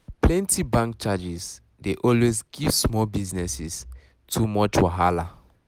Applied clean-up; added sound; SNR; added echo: none; none; none; none.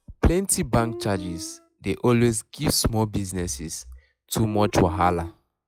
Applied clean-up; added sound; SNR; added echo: classical method log-MMSE.